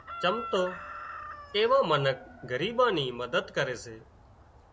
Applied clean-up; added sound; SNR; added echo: none; Chicken, rooster; 14 dB; none.